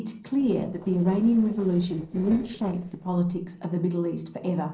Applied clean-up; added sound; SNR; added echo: neural separator model SepFormer DNS4.